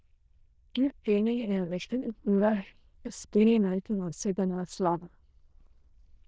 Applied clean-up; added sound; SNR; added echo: neural diffusion model UNIVERSE++.